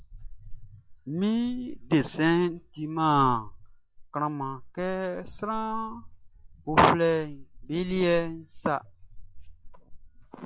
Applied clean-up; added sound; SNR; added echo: classical method log-MMSE.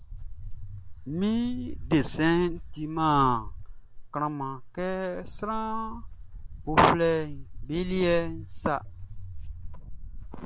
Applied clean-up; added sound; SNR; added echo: none; Walk, footsteps; 8 dB; none.